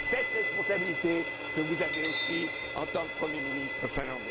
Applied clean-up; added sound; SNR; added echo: none; Bowed string instrument; 1 dB; none.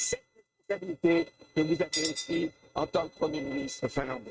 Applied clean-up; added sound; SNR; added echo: neural mask model RNNoise.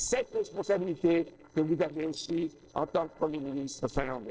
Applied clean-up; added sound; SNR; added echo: neural separator model SepFormer DNS4.